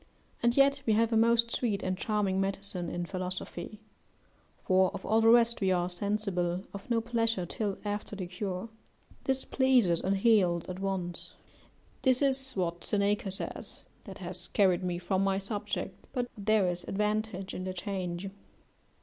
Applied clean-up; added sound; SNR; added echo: none; none; none; none.